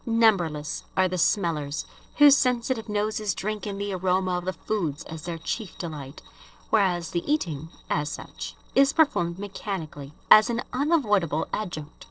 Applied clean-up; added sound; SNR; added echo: neural separator model SepFormer DNS4.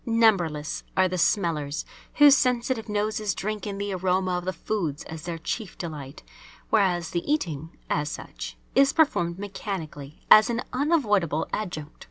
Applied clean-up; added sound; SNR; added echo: none; none; none; none.